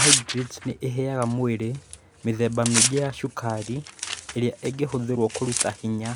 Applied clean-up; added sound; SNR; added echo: none; Tearing; 3 dB; none.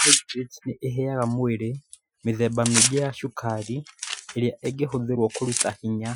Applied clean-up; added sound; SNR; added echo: classical method Wiener filter.